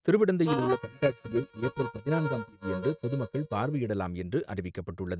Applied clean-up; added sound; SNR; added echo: neural mask model RNNoise.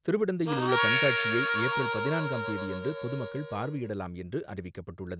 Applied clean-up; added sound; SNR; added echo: none; Harmonica; -1 dB; none.